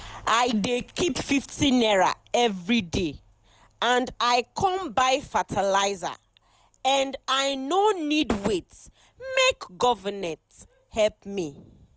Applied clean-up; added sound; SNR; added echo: none; none; none; none.